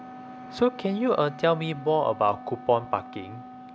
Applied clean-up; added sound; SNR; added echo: none; Wind instrument, woodwind instrument; 16 dB; none.